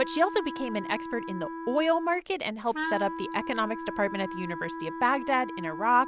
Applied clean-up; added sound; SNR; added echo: none; Wind instrument, woodwind instrument; 8 dB; none.